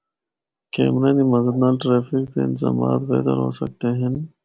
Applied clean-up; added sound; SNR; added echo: none; none; none; none.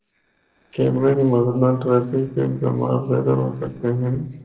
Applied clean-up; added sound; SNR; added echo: neural separator model SepFormer DNS4.